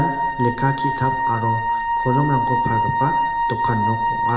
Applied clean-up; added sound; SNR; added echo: none; Wind instrument, woodwind instrument; -3 dB; reverberation time 0.8 s.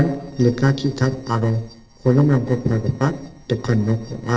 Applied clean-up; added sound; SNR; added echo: neural separator model SepFormer DNS4.